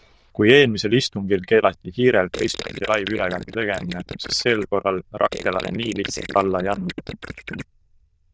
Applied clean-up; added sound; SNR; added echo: neural diffusion model UNIVERSE++.